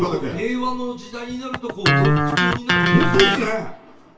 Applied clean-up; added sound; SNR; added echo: none; Electric guitar; -3 dB; reverberation time 0.2 s.